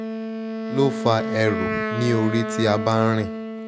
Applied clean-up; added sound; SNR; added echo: none; Wind instrument, woodwind instrument; 5 dB; none.